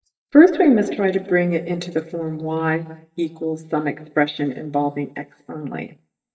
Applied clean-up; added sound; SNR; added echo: neural mask model DeepFilterNet 3.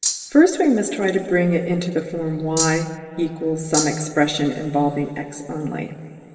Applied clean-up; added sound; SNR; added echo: none; Rattle (instrument); 4 dB; reverberation time 2.9 s.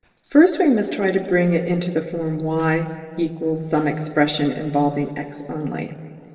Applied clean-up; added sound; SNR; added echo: neural separator model SepFormer DNS4.